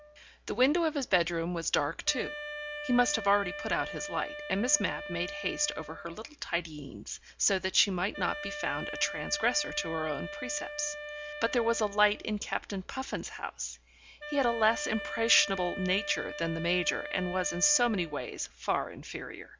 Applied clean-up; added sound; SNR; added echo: none; Wind instrument, woodwind instrument; 11 dB; none.